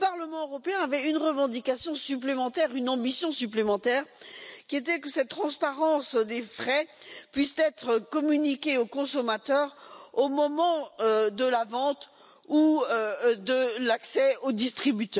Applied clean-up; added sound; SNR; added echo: none; none; none; none.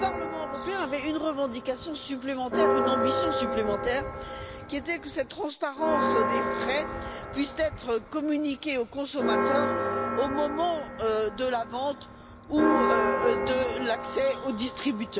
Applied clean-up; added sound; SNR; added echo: none; Church bell; 1 dB; none.